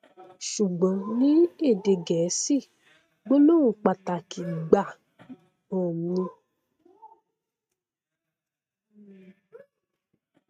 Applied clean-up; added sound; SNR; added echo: neural mask model RNNoise.